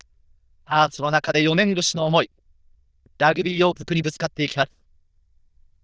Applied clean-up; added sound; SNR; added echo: neural diffusion model UNIVERSE++.